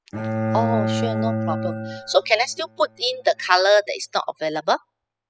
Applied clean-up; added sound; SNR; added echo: classical method spectral subtraction.